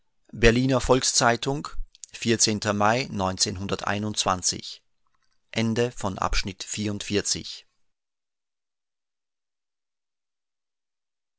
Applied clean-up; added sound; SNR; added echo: none; none; none; none.